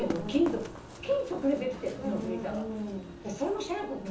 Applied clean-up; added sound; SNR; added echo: none; Run; 13 dB; reverberation time 0.7 s.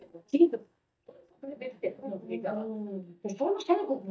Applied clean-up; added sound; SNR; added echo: neural mask model DeepFilterNet 3.